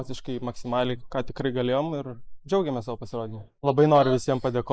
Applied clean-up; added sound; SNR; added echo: neural mask model Resemble Enhance denoiser.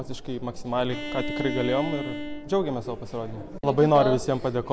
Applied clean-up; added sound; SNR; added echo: none; Bowed string instrument; 9 dB; none.